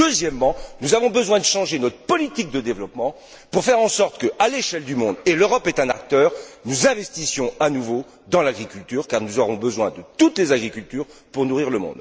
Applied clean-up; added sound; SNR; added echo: none; none; none; none.